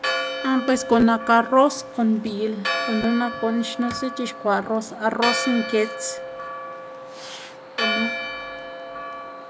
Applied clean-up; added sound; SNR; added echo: none; Church bell; 6 dB; none.